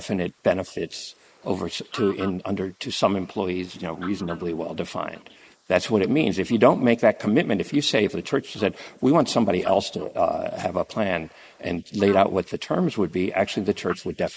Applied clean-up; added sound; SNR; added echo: neural mask model Resemble Enhance denoiser.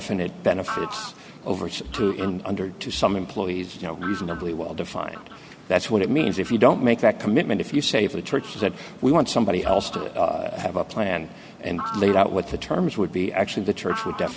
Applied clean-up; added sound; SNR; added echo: none; Fowl; 15 dB; none.